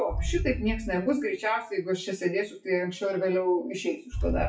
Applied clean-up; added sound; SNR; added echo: classical method WPE with log-MMSE.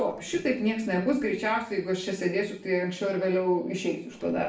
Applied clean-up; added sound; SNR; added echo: neural separator model SepFormer DNS4.